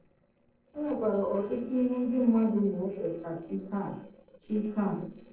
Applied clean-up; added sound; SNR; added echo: neural separator model SepFormer DNS4.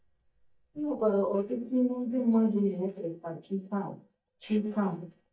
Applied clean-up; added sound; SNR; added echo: neural mask model DeepFilterNet 3.